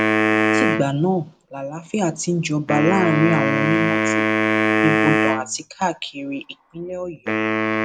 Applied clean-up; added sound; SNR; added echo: none; Wind instrument, woodwind instrument; -2 dB; none.